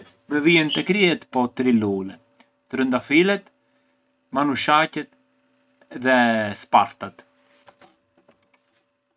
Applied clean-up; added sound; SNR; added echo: none; none; none; none.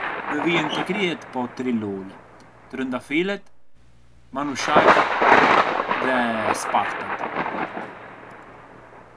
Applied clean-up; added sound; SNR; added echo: none; Thunder; -4 dB; none.